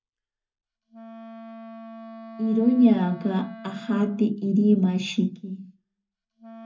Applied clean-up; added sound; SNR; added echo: none; Wind instrument, woodwind instrument; 18 dB; reverberation time 0.3 s.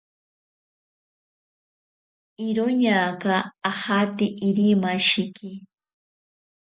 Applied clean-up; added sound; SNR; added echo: none; none; none; none.